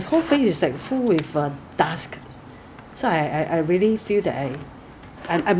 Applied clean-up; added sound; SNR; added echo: none; none; none; none.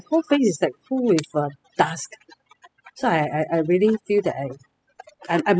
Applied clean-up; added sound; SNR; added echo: classical method spectral subtraction.